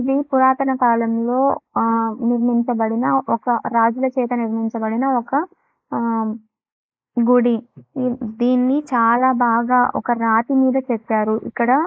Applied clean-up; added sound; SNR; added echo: neural mask model Resemble Enhance denoiser.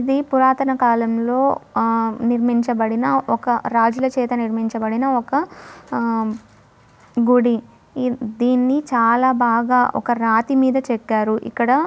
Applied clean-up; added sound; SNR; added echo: none; none; none; none.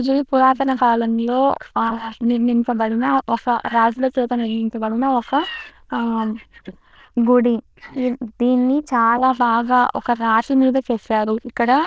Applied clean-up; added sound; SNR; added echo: neural diffusion model UNIVERSE++.